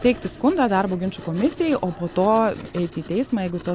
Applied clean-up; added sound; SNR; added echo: none; Writing; 16 dB; none.